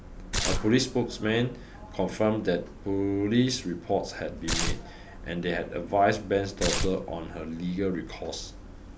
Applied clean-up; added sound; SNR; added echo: none; Tearing; 0 dB; none.